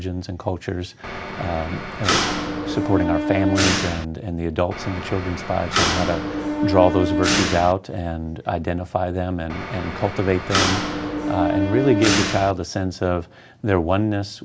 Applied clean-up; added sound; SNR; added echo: none; Mechanisms; 0 dB; none.